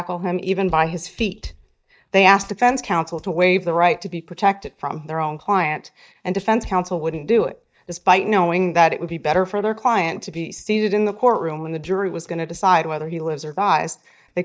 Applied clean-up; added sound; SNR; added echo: neural mask model DeepFilterNet 3.